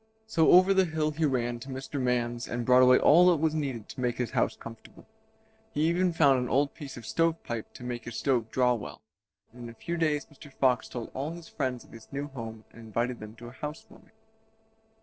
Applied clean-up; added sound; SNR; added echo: neural separator model SepFormer DNS4.